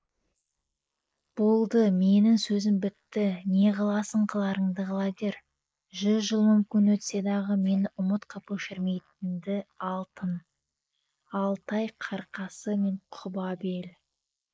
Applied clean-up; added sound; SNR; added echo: neural mask model Resemble Enhance denoiser.